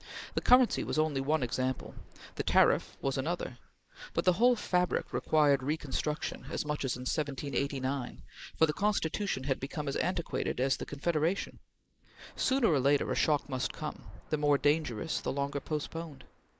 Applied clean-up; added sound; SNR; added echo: neural mask model Resemble Enhance denoiser.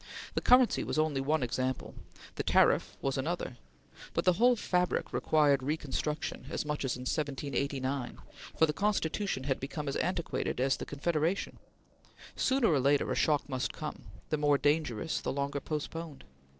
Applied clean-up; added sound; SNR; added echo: neural separator model SepFormer DNS4.